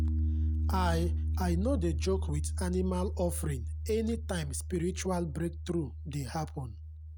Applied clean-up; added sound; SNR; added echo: none; Piano; -1 dB; none.